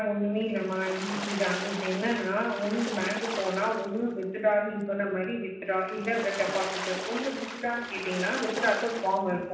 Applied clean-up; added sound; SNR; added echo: none; Water / Splash, splatter; 9 dB; reverberation time 0.9 s.